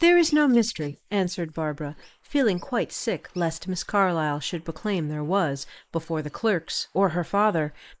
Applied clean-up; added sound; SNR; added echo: neural mask model Resemble Enhance denoiser.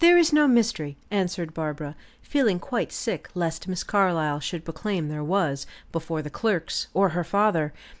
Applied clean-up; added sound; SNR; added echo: none; none; none; none.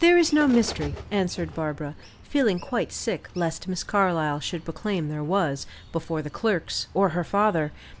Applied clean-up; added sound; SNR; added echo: none; Bird; 18 dB; none.